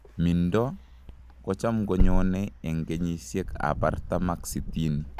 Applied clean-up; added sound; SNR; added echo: none; Wind; 2 dB; none.